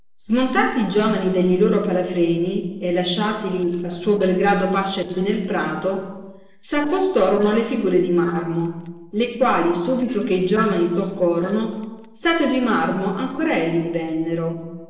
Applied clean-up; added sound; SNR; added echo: neural separator model SepFormer DNS4.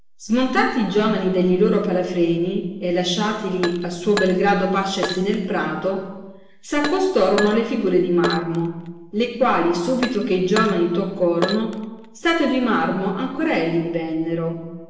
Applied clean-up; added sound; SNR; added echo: none; Glass; 12 dB; reverberation time 1.1 s.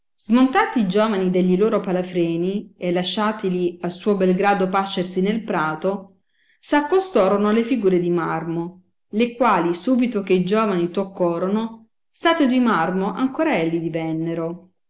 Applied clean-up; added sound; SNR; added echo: none; none; none; none.